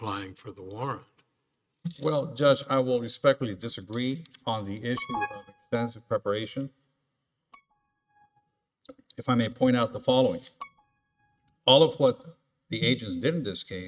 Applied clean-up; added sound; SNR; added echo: neural mask model RNNoise.